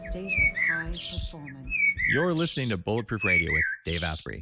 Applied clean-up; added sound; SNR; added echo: none; Bird; -2 dB; none.